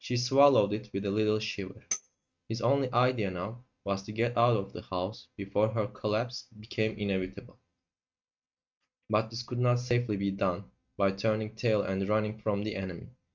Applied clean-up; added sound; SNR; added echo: neural mask model RNNoise.